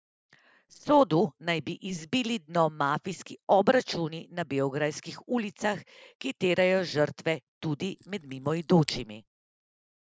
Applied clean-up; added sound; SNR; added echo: neural separator model SepFormer DNS4.